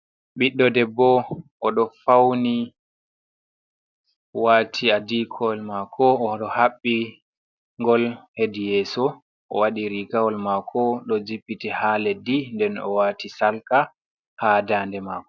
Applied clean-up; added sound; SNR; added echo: none; none; none; none.